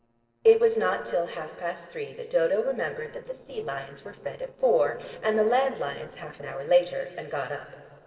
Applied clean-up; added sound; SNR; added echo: neural separator model SepFormer DNS4.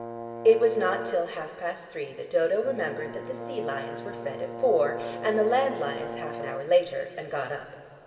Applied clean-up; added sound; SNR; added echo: none; Brass instrument; 11 dB; reverberation time 2.3 s.